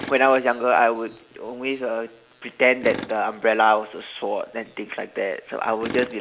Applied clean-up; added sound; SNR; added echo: none; Tools; 17 dB; none.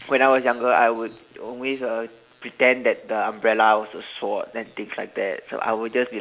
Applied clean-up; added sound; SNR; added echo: none; none; none; none.